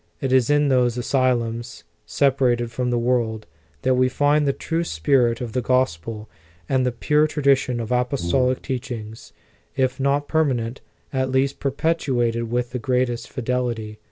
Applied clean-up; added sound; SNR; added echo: none; Brass instrument; 9 dB; none.